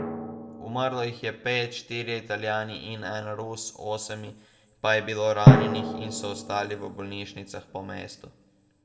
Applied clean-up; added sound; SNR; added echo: none; Drum; -4 dB; reverberation time 0.5 s.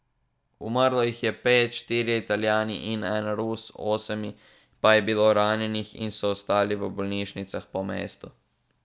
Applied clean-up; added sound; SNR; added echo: none; none; none; none.